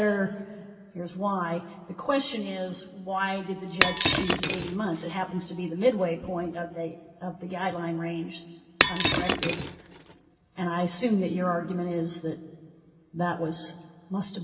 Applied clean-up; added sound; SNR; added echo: none; Shatter; -2 dB; reverberation time 1.7 s.